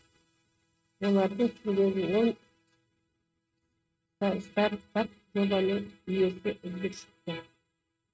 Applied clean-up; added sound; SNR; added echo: neural mask model RNNoise.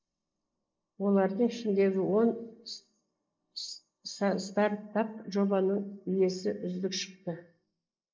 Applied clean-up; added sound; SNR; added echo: neural mask model Resemble Enhance denoiser.